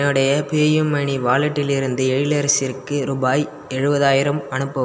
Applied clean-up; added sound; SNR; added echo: none; none; none; none.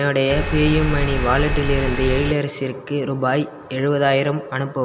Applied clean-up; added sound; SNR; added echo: none; Engine; 2 dB; none.